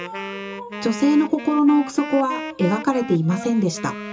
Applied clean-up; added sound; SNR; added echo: none; Wind instrument, woodwind instrument; 12 dB; reverberation time 0.2 s.